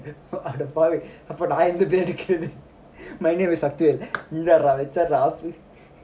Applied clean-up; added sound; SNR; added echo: none; none; none; none.